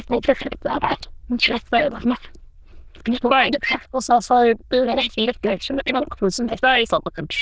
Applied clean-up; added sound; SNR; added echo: neural diffusion model UNIVERSE++.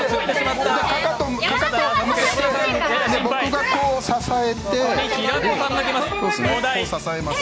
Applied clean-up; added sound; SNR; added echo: none; Fireworks; 16 dB; none.